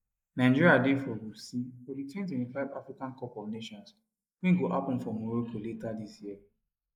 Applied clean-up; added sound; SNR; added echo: neural mask model Resemble Enhance denoiser.